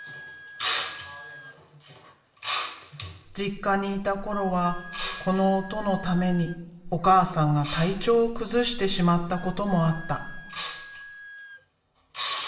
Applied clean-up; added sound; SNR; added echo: none; Wind instrument, woodwind instrument; 19 dB; reverberation time 1.0 s.